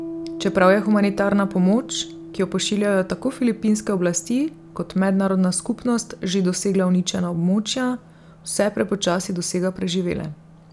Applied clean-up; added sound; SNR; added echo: none; Piano; 18 dB; none.